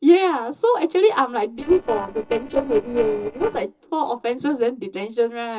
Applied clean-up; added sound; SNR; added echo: neural separator model SepFormer DNS4.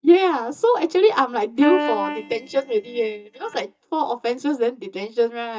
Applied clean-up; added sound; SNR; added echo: neural mask model DeepFilterNet 3.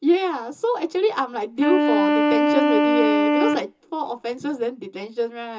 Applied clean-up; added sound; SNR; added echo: none; Wind instrument, woodwind instrument; -3 dB; reverberation time 0.2 s.